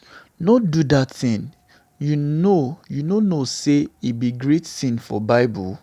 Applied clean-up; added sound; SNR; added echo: none; none; none; none.